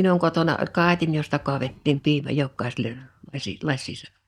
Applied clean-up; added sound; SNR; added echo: neural mask model DeepFilterNet 3.